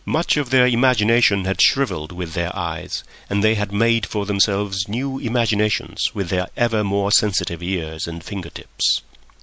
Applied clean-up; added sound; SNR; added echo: none; none; none; none.